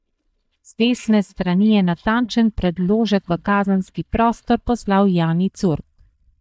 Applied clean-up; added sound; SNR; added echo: neural mask model DeepFilterNet 3.